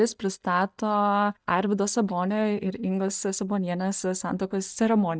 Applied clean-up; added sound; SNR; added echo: neural mask model DeepFilterNet 3.